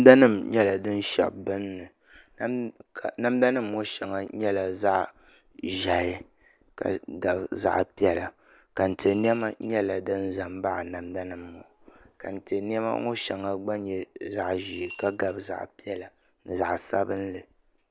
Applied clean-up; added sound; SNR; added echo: none; Coin (dropping) / Glass; 20 dB; none.